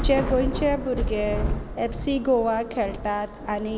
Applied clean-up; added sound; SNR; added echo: none; Thunder / Rain; 4 dB; none.